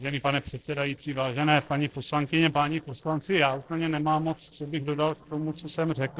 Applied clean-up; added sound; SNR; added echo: neural separator model SepFormer DNS4.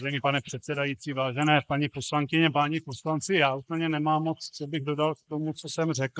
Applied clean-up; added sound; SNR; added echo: neural mask model Resemble Enhance denoiser.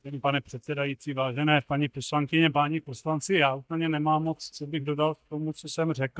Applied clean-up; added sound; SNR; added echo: neural mask model DeepFilterNet 3.